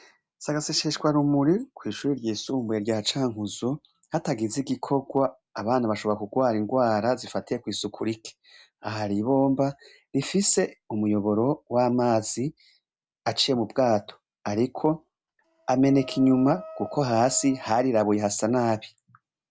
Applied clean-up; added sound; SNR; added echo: none; Wind instrument, woodwind instrument; 18 dB; none.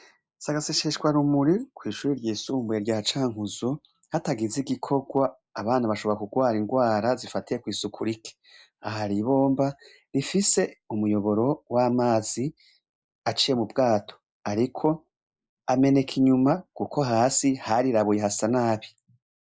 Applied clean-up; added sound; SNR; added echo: neural mask model Resemble Enhance denoiser.